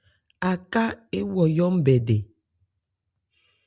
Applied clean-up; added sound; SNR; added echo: none; none; none; none.